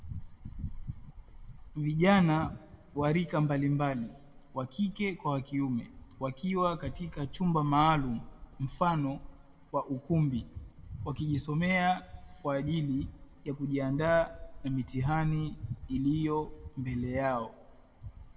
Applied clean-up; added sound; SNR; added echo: none; Bird vocalization, bird call, bird song; 16 dB; reverberation time 0.8 s.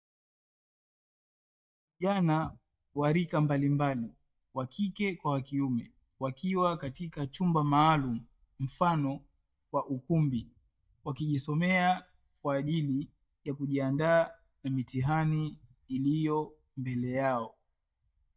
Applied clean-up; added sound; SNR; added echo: neural mask model DeepFilterNet 3.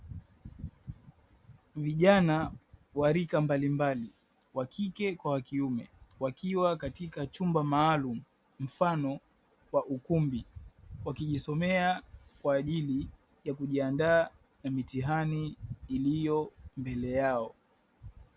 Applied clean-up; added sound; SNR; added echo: none; none; none; none.